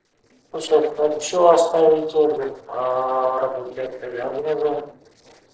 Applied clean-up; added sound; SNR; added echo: neural separator model SepFormer DNS4.